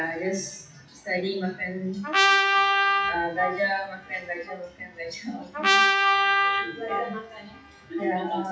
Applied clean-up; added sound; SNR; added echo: classical method WPE with log-MMSE.